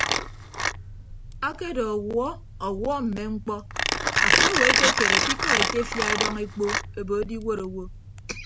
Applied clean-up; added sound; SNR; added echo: none; Mechanisms; -3 dB; none.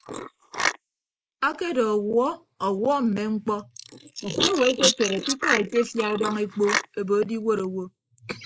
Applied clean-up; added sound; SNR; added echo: neural mask model Resemble Enhance denoiser.